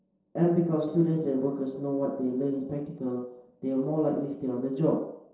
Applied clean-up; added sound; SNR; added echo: neural separator model SepFormer DNS4.